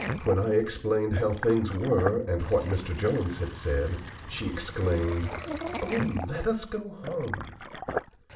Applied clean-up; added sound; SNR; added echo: none; Sink (filling or washing); 9 dB; reverberation time 0.4 s.